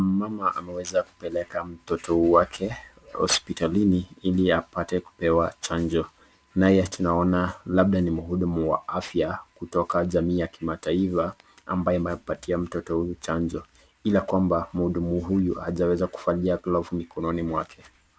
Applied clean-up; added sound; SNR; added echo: none; none; none; none.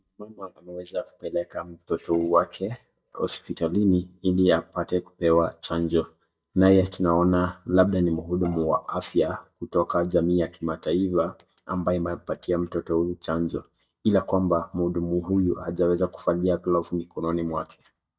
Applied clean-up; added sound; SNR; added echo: neural mask model DeepFilterNet 3.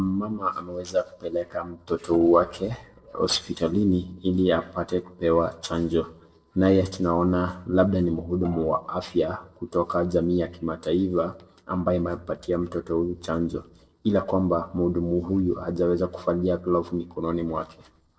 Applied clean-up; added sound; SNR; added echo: neural separator model SepFormer DNS4.